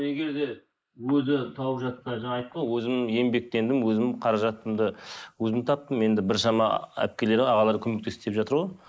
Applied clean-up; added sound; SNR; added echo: neural mask model Resemble Enhance denoiser.